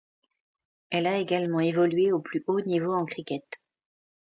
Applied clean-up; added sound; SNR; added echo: none; none; none; none.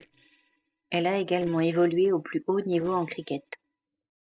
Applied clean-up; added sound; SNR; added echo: neural separator model SepFormer DNS4.